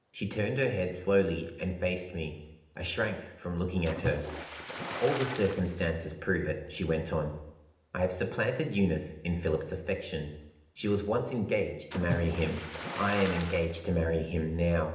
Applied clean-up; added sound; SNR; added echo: none; Splash, splatter; 12 dB; reverberation time 0.8 s.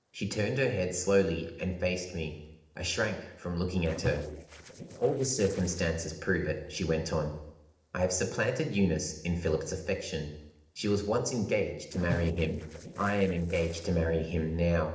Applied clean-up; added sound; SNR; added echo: neural separator model SepFormer DNS4.